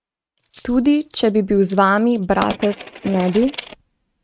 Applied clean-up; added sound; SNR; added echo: neural mask model RNNoise.